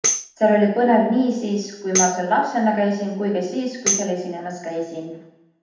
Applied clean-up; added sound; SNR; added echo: none; Tambourine; 7 dB; reverberation time 0.8 s.